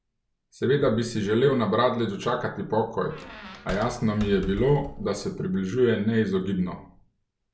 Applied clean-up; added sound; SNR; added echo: none; Squeak; 13 dB; none.